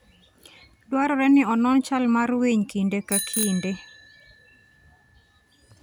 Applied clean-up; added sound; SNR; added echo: none; Bicycle bell; 13 dB; none.